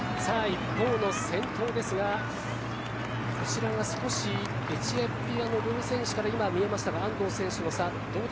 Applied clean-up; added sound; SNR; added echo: none; none; none; none.